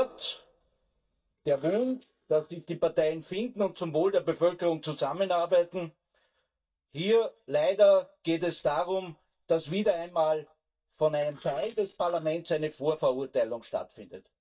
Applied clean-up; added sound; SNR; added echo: neural mask model DeepFilterNet 3.